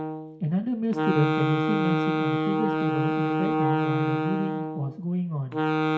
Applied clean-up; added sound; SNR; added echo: none; Wind instrument, woodwind instrument; -3 dB; reverberation time 0.5 s.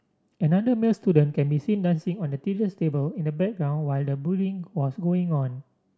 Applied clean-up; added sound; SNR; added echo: none; none; none; none.